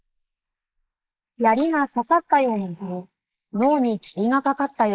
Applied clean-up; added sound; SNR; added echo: neural mask model Resemble Enhance denoiser.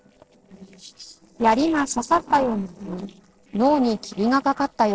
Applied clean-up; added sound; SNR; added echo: neural separator model SepFormer DNS4.